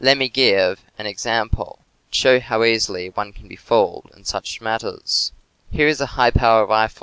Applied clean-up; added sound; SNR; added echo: none; none; none; none.